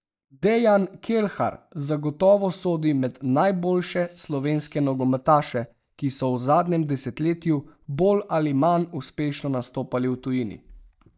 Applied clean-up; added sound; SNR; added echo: neural mask model DeepFilterNet 3.